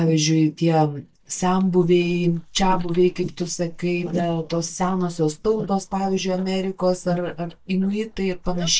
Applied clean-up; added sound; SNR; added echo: neural mask model DeepFilterNet 3.